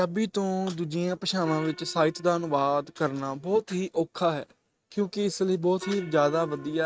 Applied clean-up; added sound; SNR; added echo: neural mask model RNNoise.